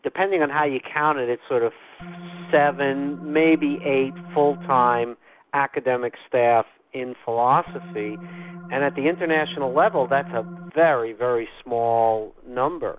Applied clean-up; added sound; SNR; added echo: none; Organ; 15 dB; none.